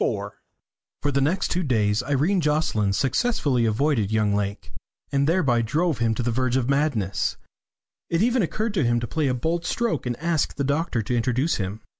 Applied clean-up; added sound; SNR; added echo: none; none; none; none.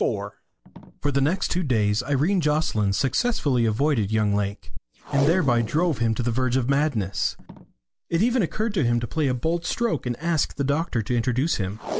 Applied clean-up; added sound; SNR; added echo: none; Packing tape, duct tape; 17 dB; none.